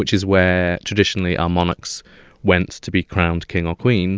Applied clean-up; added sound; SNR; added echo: none; none; none; none.